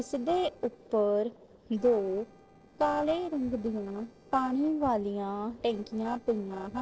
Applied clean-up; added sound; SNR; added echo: neural separator model SepFormer DNS4.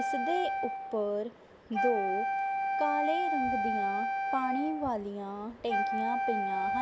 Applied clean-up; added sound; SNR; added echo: none; Wind instrument, woodwind instrument; -3 dB; none.